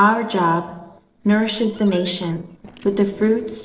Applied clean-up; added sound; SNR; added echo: neural separator model SepFormer DNS4.